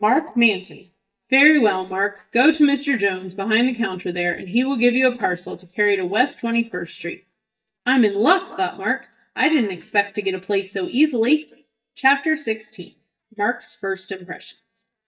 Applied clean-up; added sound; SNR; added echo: neural mask model DeepFilterNet 3.